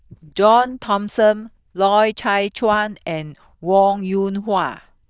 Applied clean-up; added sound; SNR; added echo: neural diffusion model UNIVERSE++.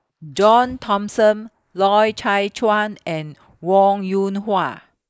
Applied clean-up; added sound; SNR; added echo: neural mask model Resemble Enhance denoiser.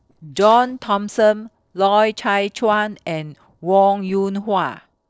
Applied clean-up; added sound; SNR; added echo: neural separator model SepFormer DNS4.